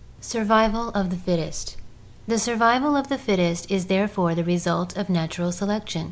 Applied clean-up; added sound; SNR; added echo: none; none; none; none.